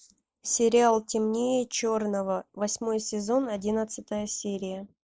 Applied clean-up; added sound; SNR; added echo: neural mask model Resemble Enhance denoiser.